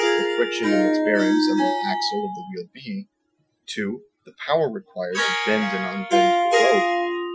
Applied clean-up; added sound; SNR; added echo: classical method Wiener filter.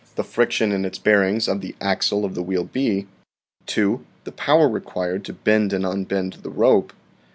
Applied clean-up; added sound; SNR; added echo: none; none; none; none.